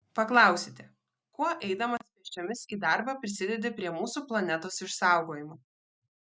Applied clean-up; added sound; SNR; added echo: none; none; none; none.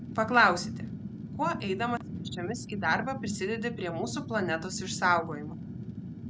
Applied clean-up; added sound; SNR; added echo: none; Fire; 7 dB; none.